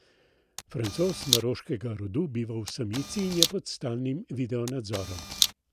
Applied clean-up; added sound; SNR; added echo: none; Camera; -1 dB; none.